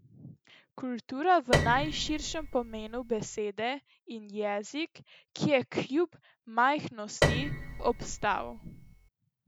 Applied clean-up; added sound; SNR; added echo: none; Piano; 1 dB; none.